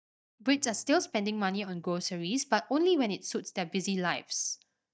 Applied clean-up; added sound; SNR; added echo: neural mask model DeepFilterNet 3.